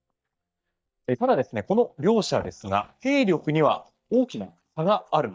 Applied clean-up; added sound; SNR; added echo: neural mask model DeepFilterNet 3.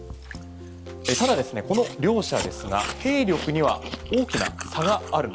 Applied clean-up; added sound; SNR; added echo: none; Chewing, mastication; 10 dB; none.